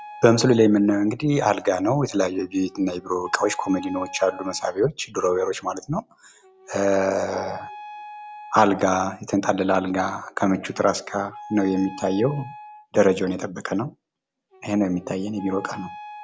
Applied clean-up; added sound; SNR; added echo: none; Wind instrument, woodwind instrument; 19 dB; none.